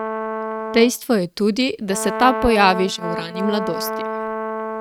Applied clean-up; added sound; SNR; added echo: neural mask model RNNoise.